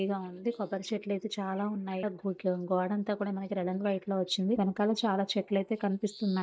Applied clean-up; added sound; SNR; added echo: neural mask model DeepFilterNet 3.